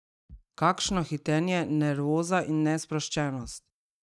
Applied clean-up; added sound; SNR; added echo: neural mask model RNNoise.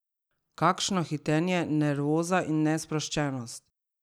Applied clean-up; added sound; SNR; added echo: none; none; none; none.